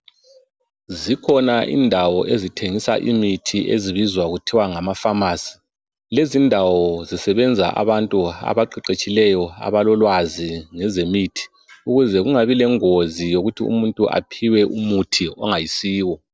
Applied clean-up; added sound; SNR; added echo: none; none; none; none.